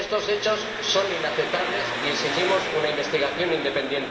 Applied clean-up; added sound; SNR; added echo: none; Engine; 5 dB; reverberation time 2.4 s.